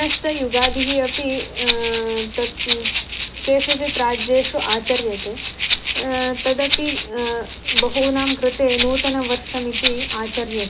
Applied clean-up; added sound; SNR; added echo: none; Rattle (instrument); 2 dB; reverberation time 0.4 s.